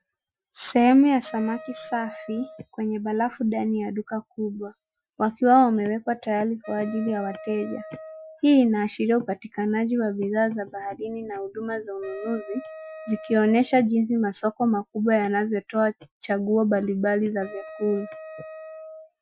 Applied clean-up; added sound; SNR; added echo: classical method Wiener filter.